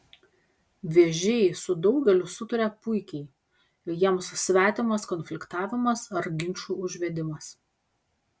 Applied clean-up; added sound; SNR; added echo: none; none; none; none.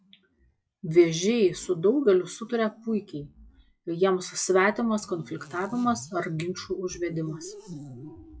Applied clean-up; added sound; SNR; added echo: classical method log-MMSE.